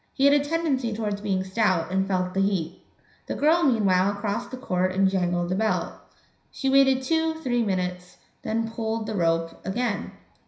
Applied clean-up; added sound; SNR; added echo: none; none; none; reverberation time 0.5 s.